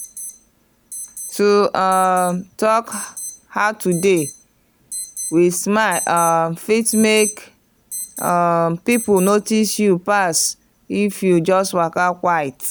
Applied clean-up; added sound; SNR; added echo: none; Alarm; 15 dB; none.